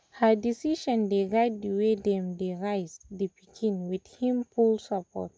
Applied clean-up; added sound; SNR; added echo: none; none; none; none.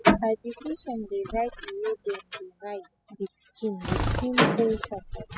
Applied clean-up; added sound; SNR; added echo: classical method spectral subtraction.